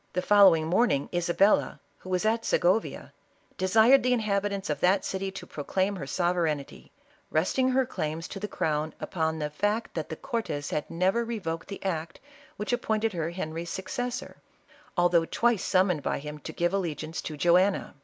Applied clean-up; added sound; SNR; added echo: none; none; none; none.